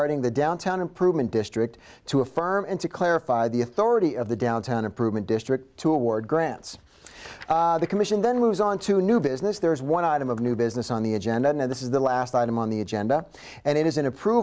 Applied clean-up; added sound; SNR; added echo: none; none; none; none.